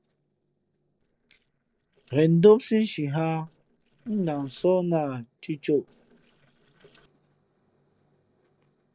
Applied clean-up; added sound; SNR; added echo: neural separator model SepFormer DNS4.